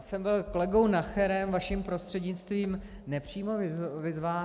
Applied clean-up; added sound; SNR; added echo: none; none; none; none.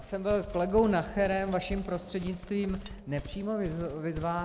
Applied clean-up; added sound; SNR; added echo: none; Livestock, farm animals, working animals; 14 dB; none.